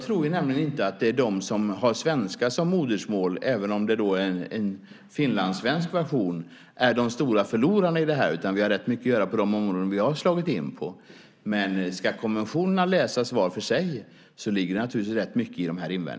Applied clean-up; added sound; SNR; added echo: none; none; none; none.